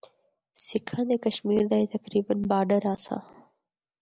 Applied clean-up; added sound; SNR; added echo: none; none; none; none.